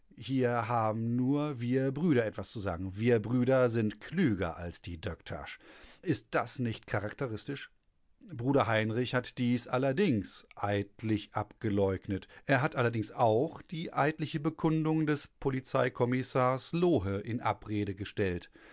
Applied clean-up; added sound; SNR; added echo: none; none; none; none.